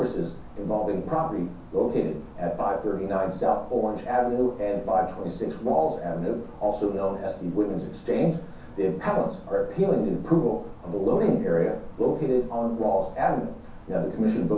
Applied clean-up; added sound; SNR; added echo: none; Insect; 12 dB; reverberation time 0.6 s.